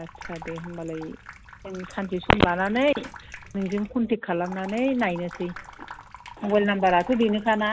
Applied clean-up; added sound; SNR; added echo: none; Sink (filling or washing) / Water tap, faucet; 17 dB; none.